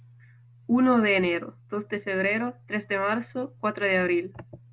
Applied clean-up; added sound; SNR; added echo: none; none; none; none.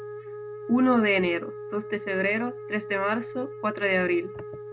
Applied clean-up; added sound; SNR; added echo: none; Wind instrument, woodwind instrument; 11 dB; none.